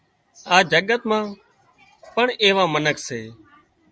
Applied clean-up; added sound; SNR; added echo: none; none; none; none.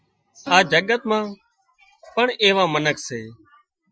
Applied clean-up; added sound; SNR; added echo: classical method Wiener filter.